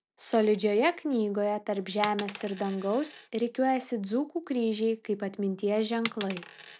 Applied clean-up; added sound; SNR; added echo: none; Coin (dropping); 16 dB; none.